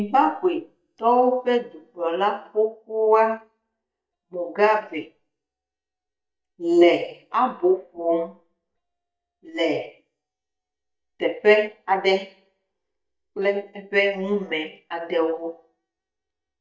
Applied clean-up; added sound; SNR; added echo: neural mask model DeepFilterNet 3.